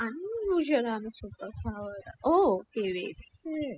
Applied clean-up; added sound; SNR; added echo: classical method spectral subtraction.